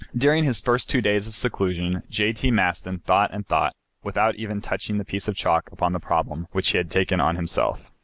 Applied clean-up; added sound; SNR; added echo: none; none; none; none.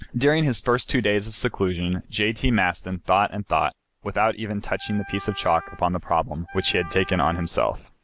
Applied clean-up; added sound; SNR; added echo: none; Wind instrument, woodwind instrument; 17 dB; none.